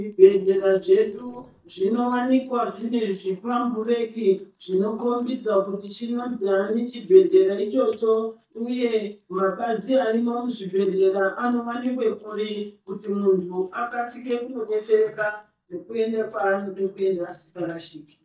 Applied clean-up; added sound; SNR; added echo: neural mask model DeepFilterNet 3.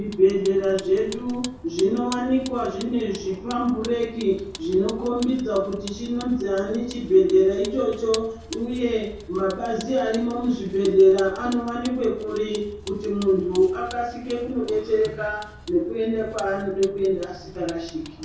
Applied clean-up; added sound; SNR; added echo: none; Vehicle; 18 dB; reverberation time 0.6 s.